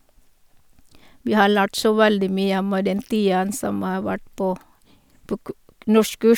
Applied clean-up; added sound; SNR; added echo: none; none; none; none.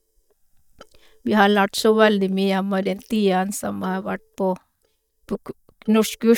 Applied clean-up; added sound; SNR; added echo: neural mask model DeepFilterNet 3.